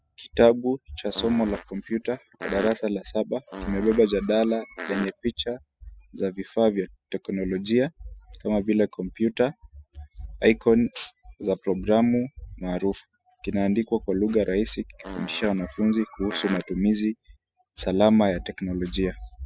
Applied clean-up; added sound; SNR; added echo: classical method spectral subtraction.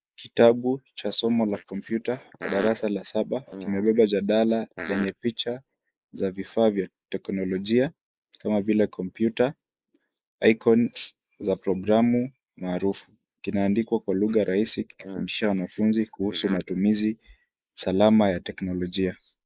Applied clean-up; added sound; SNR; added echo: neural mask model Resemble Enhance denoiser.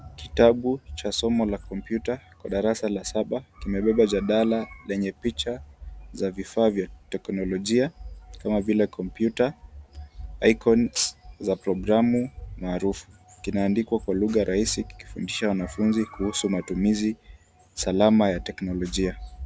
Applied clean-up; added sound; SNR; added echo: none; none; none; none.